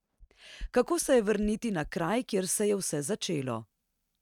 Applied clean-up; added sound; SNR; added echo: neural mask model RNNoise.